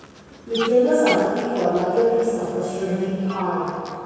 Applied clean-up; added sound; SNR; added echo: none; Fowl; 14 dB; reverberation time 2.2 s.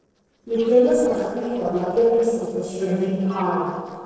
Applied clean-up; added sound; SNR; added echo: neural separator model SepFormer DNS4.